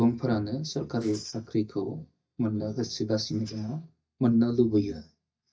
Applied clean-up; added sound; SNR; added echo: neural mask model DeepFilterNet 3.